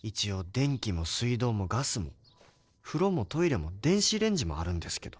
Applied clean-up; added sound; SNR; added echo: neural separator model SepFormer DNS4.